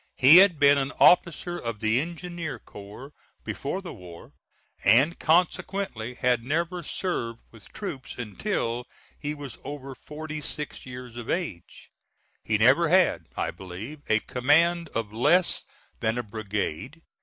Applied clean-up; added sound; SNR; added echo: none; none; none; none.